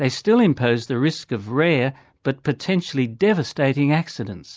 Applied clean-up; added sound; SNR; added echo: none; none; none; none.